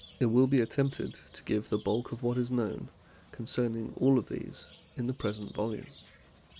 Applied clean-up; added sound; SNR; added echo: none; Bird vocalization, bird call, bird song; 0 dB; none.